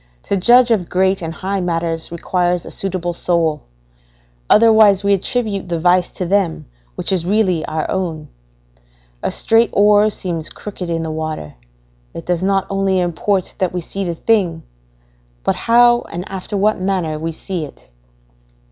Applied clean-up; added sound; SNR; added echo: none; none; none; none.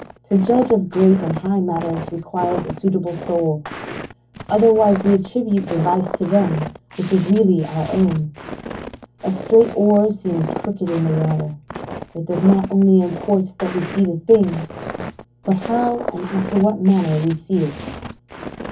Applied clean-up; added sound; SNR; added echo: none; Walk, footsteps; 12 dB; reverberation time 0.3 s.